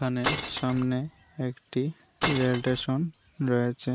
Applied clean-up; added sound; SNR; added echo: none; Glass; 5 dB; none.